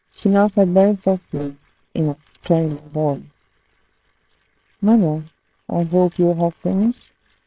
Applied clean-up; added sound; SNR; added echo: neural separator model SepFormer WHAMR!.